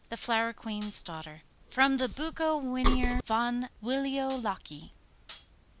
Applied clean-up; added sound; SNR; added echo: none; Hi-hat; 12 dB; none.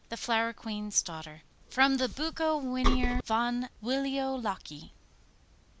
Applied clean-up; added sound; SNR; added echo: none; none; none; none.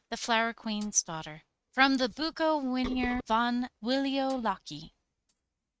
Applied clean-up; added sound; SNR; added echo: neural mask model RNNoise.